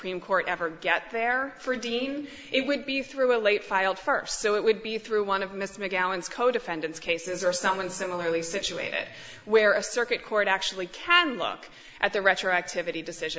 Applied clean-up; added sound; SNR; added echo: none; none; none; none.